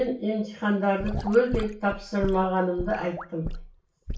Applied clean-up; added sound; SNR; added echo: none; Sink (filling or washing) / Gurgling / Liquid; 9 dB; reverberation time 0.2 s.